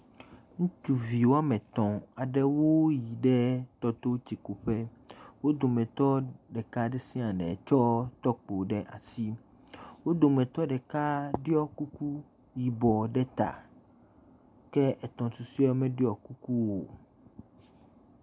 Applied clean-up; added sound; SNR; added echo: none; none; none; none.